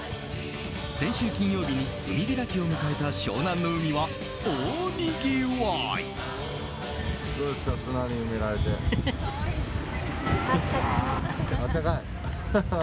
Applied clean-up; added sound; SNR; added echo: none; none; none; none.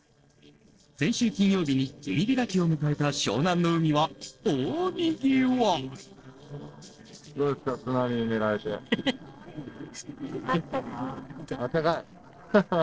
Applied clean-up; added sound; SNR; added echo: neural separator model SepFormer DNS4.